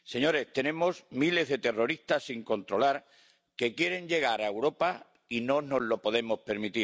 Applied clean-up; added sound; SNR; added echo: none; none; none; none.